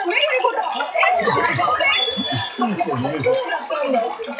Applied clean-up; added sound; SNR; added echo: classical method WPE with log-MMSE.